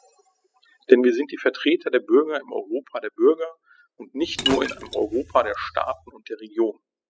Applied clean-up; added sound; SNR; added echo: classical method spectral subtraction.